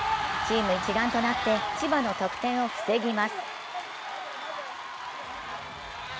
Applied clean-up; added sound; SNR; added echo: none; Meow; 16 dB; none.